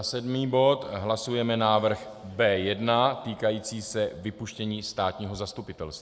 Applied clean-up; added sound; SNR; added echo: none; none; none; none.